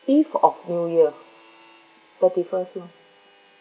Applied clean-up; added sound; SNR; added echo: none; none; none; none.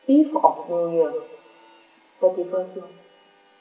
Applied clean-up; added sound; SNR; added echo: none; none; none; reverberation time 0.7 s.